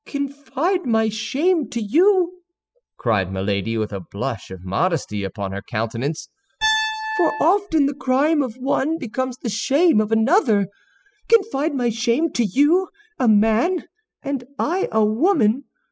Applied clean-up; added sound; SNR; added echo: classical method spectral subtraction.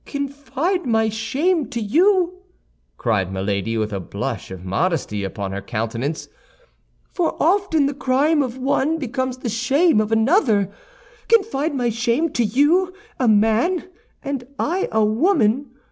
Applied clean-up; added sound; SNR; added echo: none; none; none; none.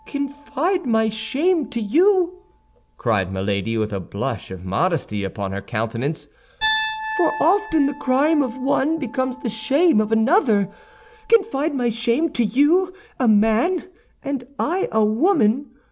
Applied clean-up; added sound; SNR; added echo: none; Piano; 15 dB; none.